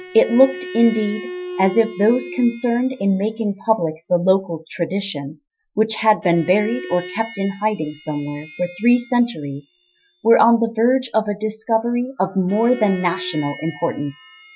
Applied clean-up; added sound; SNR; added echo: classical method Wiener filter.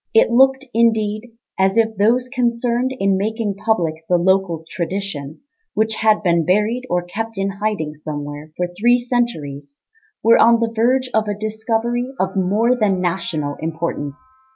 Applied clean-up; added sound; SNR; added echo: none; none; none; none.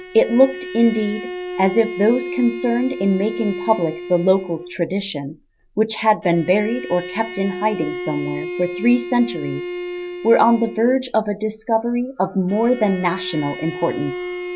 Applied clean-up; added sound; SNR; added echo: none; Bowed string instrument; 10 dB; none.